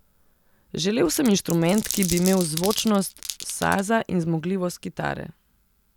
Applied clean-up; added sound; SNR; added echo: none; Glass; 10 dB; none.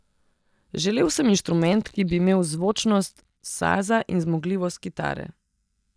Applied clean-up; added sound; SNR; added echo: neural mask model DeepFilterNet 3.